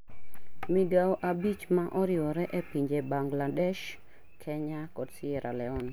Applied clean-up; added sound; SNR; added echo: none; none; none; none.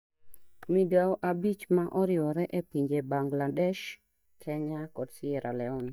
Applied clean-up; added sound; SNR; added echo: neural mask model DeepFilterNet 3.